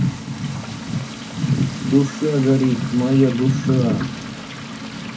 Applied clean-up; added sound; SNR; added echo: none; Frying (food); 16 dB; reverberation time 0.3 s.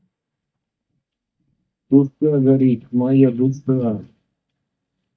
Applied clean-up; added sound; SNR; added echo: neural mask model DeepFilterNet 3.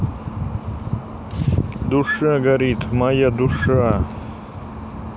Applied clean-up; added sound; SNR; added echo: none; none; none; none.